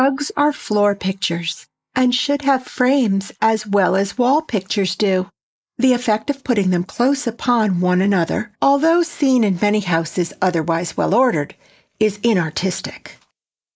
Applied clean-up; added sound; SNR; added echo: neural mask model Resemble Enhance denoiser.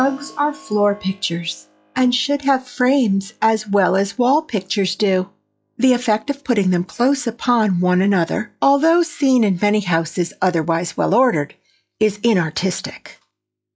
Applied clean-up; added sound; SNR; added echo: classical method log-MMSE.